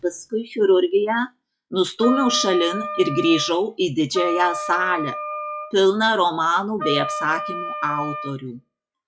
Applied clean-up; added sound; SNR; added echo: classical method log-MMSE.